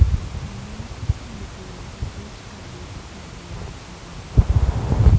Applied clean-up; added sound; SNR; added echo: none; none; none; none.